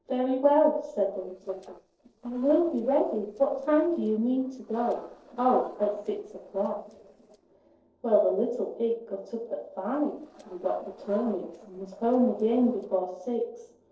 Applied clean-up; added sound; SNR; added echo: neural separator model SepFormer DNS4.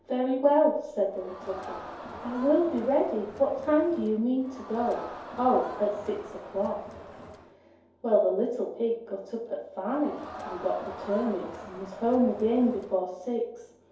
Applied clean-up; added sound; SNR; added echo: none; Crowd; 14 dB; reverberation time 2.4 s.